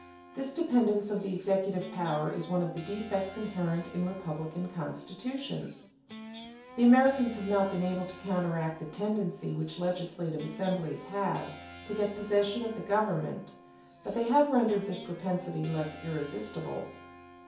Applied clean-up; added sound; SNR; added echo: none; Guitar; 17 dB; reverberation time 0.6 s.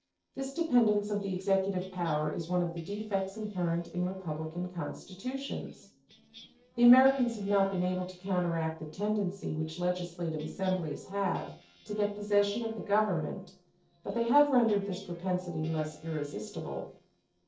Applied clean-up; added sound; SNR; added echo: neural separator model SepFormer DNS4.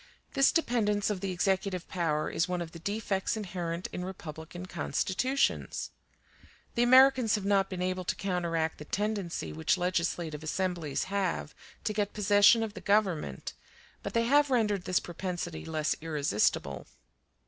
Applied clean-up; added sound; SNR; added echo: none; none; none; none.